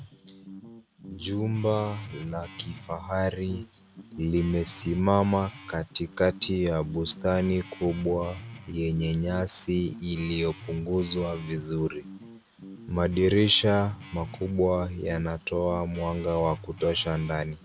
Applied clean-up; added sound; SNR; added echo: none; Guitar; 17 dB; none.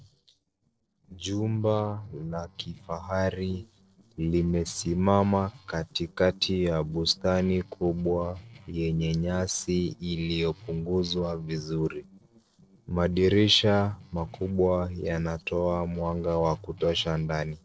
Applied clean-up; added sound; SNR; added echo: neural separator model SepFormer DNS4.